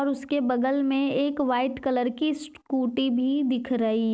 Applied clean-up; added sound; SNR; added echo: none; none; none; none.